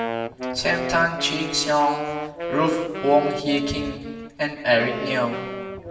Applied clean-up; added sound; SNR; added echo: none; Wind instrument, woodwind instrument; 7 dB; reverberation time 1.4 s.